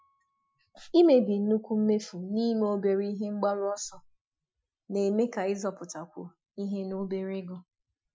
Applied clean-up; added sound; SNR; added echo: classical method Wiener filter.